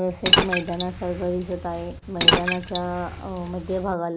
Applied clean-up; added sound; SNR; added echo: none; Liquid; -2 dB; none.